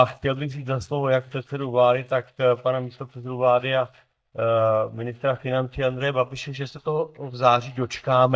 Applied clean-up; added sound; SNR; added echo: neural mask model DeepFilterNet 3.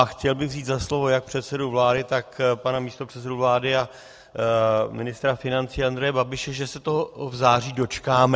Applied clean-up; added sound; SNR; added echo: none; none; none; none.